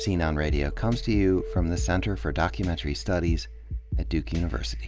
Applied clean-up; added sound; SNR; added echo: none; none; none; none.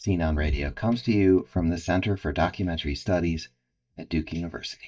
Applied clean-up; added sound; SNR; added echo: neural mask model DeepFilterNet 3.